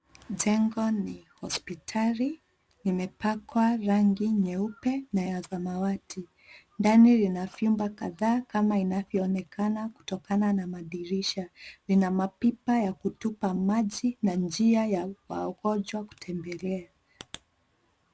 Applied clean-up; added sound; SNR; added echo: none; none; none; none.